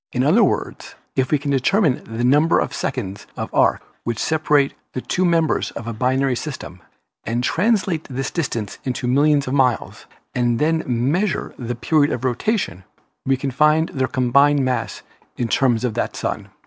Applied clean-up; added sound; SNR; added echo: none; none; none; none.